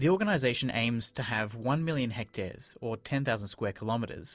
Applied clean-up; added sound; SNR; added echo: none; none; none; none.